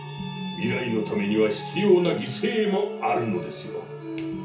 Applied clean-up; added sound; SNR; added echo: none; none; none; reverberation time 0.6 s.